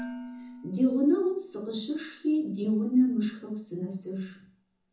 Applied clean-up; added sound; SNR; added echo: none; Dishes, pots, and pans; 18 dB; reverberation time 0.6 s.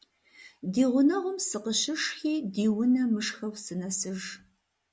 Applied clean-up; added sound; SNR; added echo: none; none; none; none.